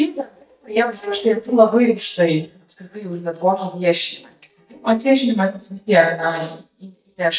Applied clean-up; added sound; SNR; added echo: neural mask model DeepFilterNet 3.